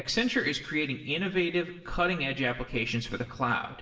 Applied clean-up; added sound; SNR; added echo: none; none; none; reverberation time 0.9 s.